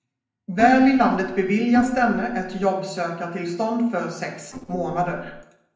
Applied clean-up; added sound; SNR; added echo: neural separator model SepFormer DNS4.